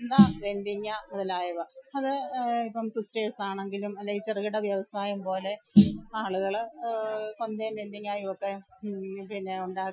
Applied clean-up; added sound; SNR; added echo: classical method Wiener filter.